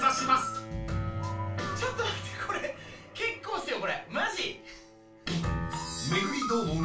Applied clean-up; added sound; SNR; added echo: none; Bowed string instrument; 15 dB; reverberation time 0.3 s.